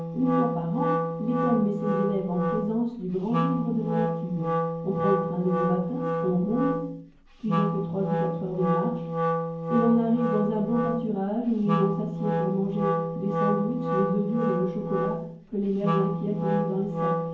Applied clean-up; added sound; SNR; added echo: none; Wind instrument, woodwind instrument; 1 dB; reverberation time 0.9 s.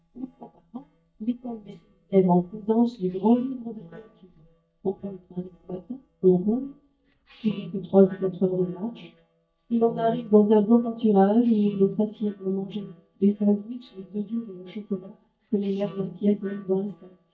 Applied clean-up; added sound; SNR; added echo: neural mask model DeepFilterNet 3.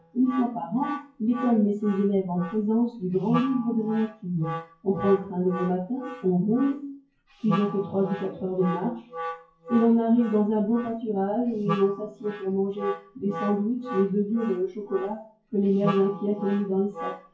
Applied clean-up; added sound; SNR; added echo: classical method WPE with log-MMSE.